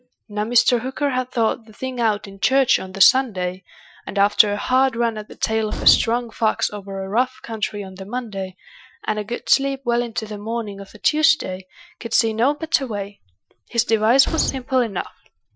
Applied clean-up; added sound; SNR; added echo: classical method Wiener filter.